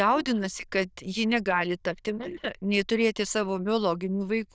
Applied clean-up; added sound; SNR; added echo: neural diffusion model UNIVERSE++.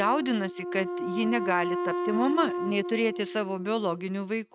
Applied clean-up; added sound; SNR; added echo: neural mask model RNNoise.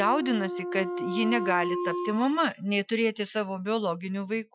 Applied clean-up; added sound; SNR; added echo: classical method Wiener filter.